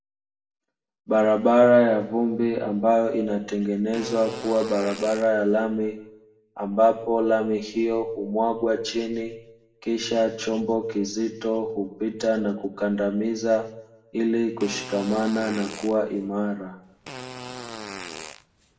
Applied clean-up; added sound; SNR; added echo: none; Fart; 14 dB; reverberation time 0.7 s.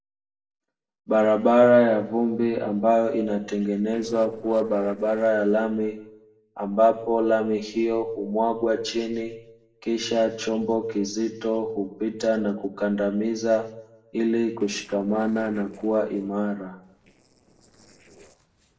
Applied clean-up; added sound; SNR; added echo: neural separator model SepFormer DNS4.